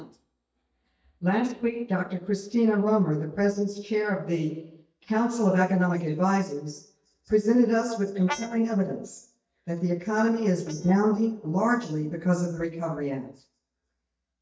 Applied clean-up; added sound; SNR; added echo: neural mask model DeepFilterNet 3.